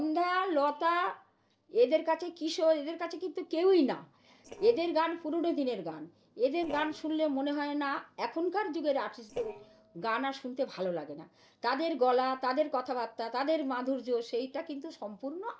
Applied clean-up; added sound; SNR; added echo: neural separator model SepFormer DNS4.